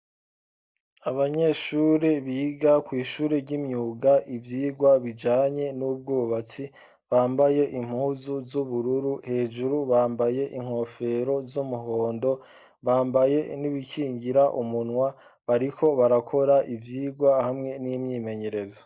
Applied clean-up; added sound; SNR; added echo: none; none; none; none.